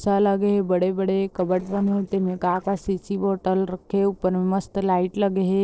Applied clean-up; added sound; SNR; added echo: neural separator model SepFormer DNS4.